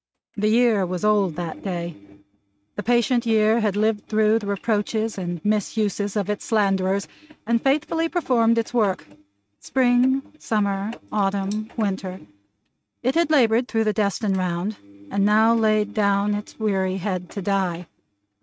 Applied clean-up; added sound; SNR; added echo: neural mask model RNNoise.